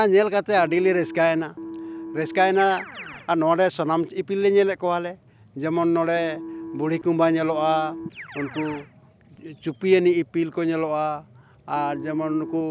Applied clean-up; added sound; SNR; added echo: none; Keyboard (musical); 15 dB; none.